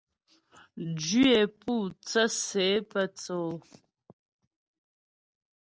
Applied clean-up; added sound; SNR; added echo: none; none; none; none.